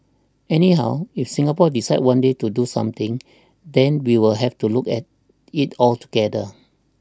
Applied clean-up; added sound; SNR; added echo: none; none; none; none.